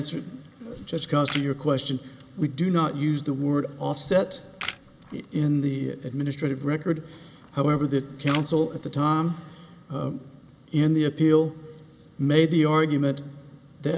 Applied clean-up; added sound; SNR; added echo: none; Camera; 14 dB; none.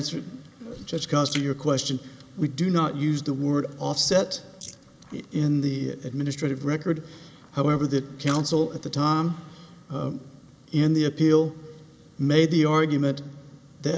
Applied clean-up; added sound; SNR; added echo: neural mask model Resemble Enhance denoiser.